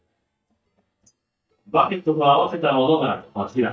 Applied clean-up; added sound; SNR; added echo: neural mask model DeepFilterNet 3.